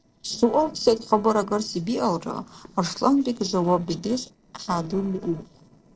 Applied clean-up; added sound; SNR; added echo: neural separator model SepFormer DNS4.